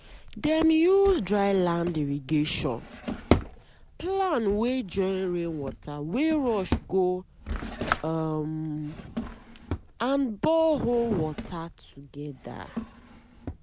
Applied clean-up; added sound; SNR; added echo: none; Drawer open or close; 9 dB; none.